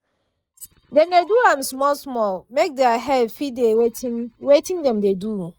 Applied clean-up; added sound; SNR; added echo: neural mask model DeepFilterNet 3.